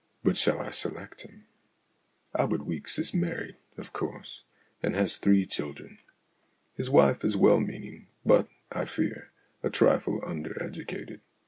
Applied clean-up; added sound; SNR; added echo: none; none; none; none.